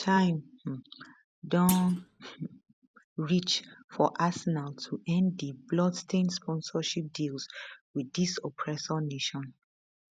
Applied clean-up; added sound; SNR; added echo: none; Thump, thud; 9 dB; none.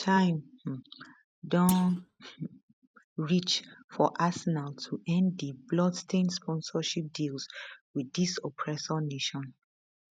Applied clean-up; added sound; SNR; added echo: neural mask model RNNoise.